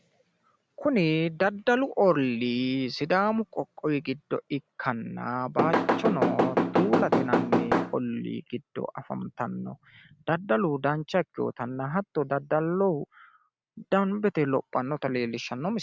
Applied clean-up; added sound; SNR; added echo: none; Knock / Wood; -3 dB; none.